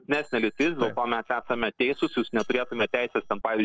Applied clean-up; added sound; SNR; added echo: neural separator model SepFormer DNS4.